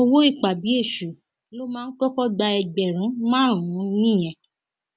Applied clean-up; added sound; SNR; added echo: none; none; none; none.